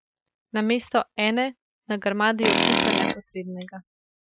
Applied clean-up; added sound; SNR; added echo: classical method Wiener filter.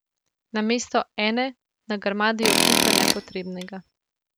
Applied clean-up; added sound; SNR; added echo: none; Tools; -5 dB; none.